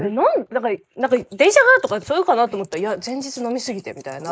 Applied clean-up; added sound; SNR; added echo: neural mask model Resemble Enhance denoiser.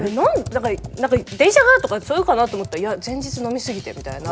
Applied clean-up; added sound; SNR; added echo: none; Computer keyboard; 16 dB; none.